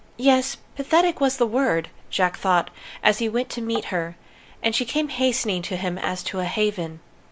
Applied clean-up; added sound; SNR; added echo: none; Tap; 12 dB; none.